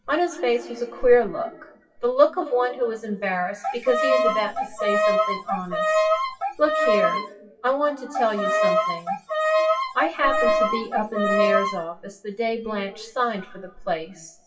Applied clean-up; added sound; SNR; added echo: classical method WPE with log-MMSE.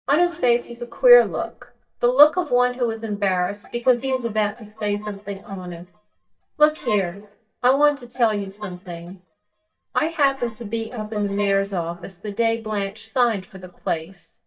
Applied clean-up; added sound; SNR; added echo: neural mask model DeepFilterNet 3.